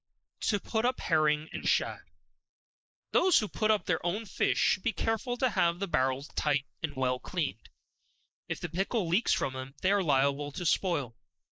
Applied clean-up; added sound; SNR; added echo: neural mask model Resemble Enhance denoiser.